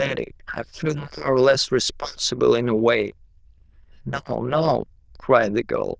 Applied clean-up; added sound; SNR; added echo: neural diffusion model UNIVERSE++.